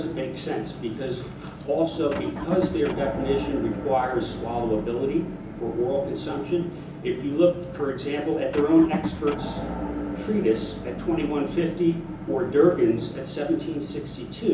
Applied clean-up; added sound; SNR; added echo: none; Motor vehicle (road) / Engine; 8 dB; reverberation time 0.6 s.